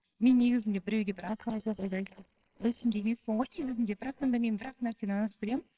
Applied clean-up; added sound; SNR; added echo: neural separator model SepFormer WHAMR!.